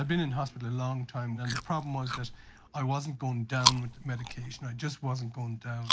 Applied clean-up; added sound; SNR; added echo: none; Chewing, mastication; 4 dB; none.